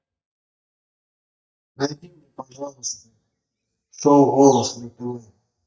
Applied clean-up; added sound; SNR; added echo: neural mask model DeepFilterNet 3.